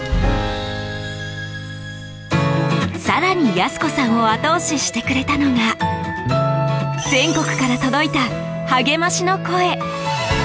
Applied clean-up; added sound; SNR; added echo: none; none; none; none.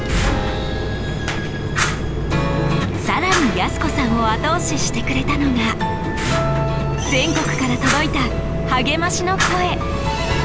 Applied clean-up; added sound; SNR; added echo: none; Fire; 1 dB; none.